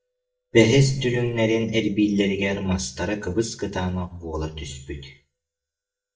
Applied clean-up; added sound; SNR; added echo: neural mask model DeepFilterNet 3.